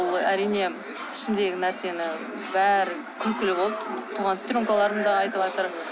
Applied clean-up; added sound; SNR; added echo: none; none; none; none.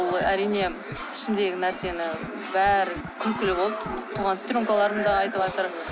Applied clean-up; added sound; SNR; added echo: none; Scratching (performance technique); 18 dB; none.